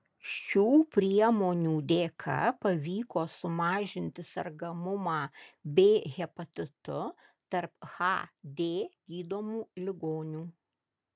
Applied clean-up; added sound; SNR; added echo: none; none; none; none.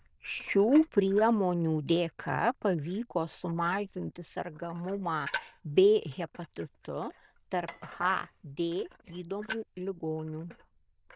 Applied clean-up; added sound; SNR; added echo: neural diffusion model UNIVERSE++.